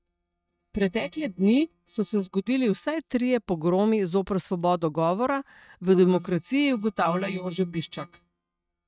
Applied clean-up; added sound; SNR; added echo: neural mask model DeepFilterNet 3.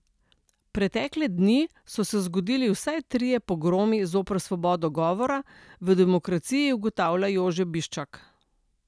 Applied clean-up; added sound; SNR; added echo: none; none; none; none.